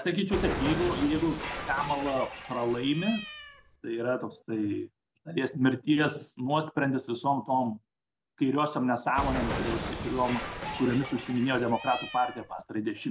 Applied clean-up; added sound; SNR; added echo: none; Cat; 9 dB; none.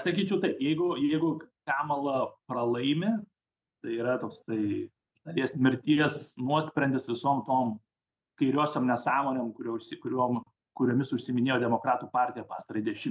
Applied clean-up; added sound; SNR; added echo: none; none; none; none.